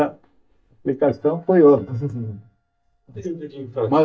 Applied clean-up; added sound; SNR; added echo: neural mask model DeepFilterNet 3.